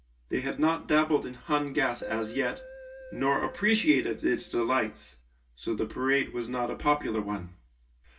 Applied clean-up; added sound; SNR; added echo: none; Keyboard (musical); 16 dB; reverberation time 0.1 s.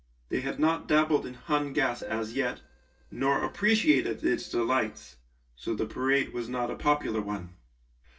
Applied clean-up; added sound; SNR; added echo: neural separator model SepFormer DNS4.